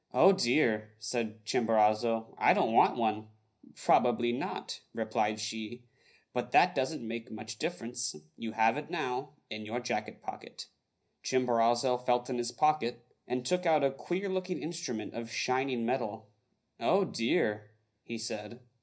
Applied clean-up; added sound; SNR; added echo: none; none; none; reverberation time 0.5 s.